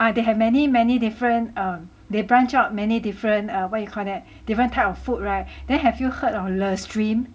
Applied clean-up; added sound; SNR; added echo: none; none; none; none.